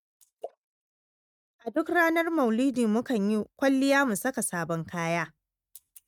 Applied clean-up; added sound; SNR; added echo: neural mask model RNNoise.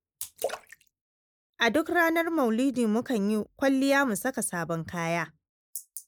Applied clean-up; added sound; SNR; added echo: neural mask model Resemble Enhance denoiser.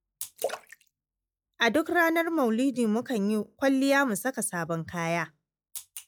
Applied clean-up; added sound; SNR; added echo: classical method log-MMSE.